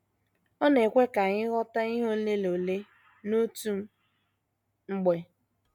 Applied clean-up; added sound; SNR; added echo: none; none; none; none.